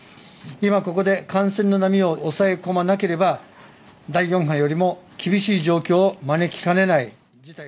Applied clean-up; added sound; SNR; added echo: none; none; none; none.